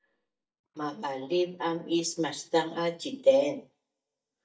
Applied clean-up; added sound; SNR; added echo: neural mask model DeepFilterNet 3.